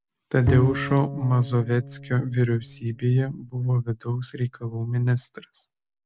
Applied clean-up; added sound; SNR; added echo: none; Bowed string instrument; 6 dB; none.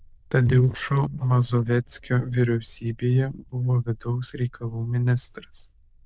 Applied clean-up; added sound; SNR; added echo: neural diffusion model UNIVERSE++.